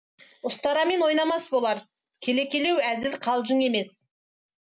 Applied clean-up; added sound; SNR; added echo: none; none; none; none.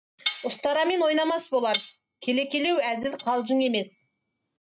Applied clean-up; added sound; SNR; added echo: neural mask model RNNoise.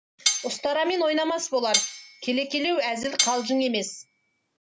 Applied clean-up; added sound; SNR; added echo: none; Cutlery, silverware; 5 dB; none.